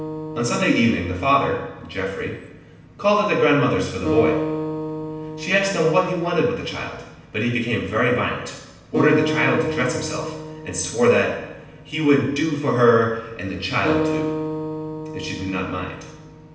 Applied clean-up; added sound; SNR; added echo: none; Acoustic guitar; 8 dB; reverberation time 0.9 s.